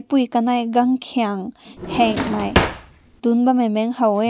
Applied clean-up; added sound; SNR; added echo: none; Drawer open or close; 3 dB; none.